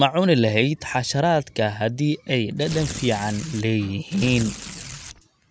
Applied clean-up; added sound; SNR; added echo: none; Tearing; 12 dB; none.